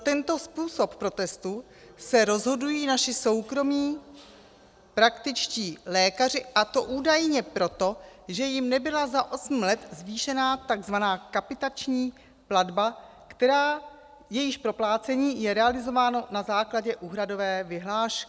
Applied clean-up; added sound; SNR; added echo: none; none; none; none.